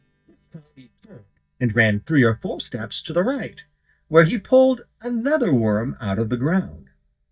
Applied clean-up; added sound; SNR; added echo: neural mask model DeepFilterNet 3.